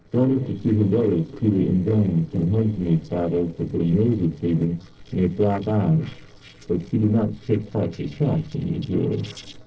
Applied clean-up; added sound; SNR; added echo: neural separator model SepFormer DNS4.